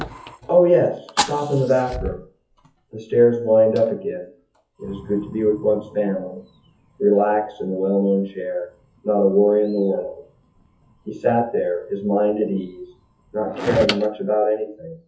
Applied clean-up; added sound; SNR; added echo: classical method WPE with log-MMSE.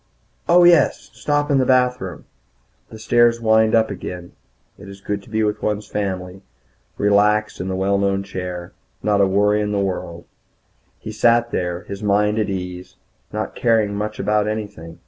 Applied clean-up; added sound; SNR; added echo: none; none; none; none.